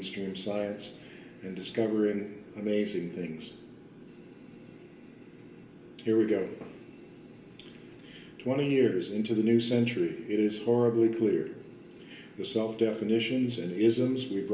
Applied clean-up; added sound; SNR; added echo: none; none; none; reverberation time 1.6 s.